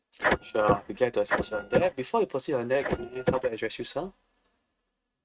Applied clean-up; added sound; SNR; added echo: neural mask model RNNoise.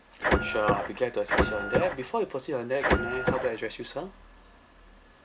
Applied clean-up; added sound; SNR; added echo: none; Printer; -4 dB; none.